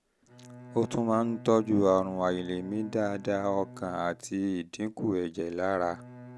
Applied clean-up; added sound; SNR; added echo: none; Bowed string instrument; 19 dB; none.